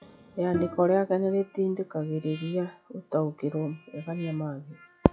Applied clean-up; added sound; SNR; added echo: classical method log-MMSE.